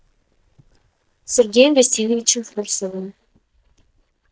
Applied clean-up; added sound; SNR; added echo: neural mask model DeepFilterNet 3.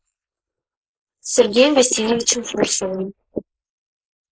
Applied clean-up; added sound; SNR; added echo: neural mask model Resemble Enhance denoiser.